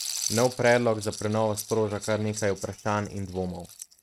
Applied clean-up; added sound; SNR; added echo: neural mask model RNNoise.